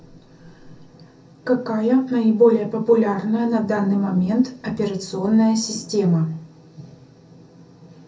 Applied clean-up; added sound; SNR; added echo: none; none; none; reverberation time 0.3 s.